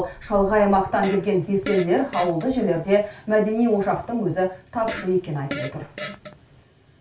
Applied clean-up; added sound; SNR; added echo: none; Fart; 13 dB; reverberation time 0.3 s.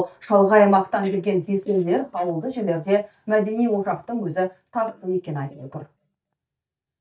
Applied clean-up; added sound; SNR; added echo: neural mask model DeepFilterNet 3.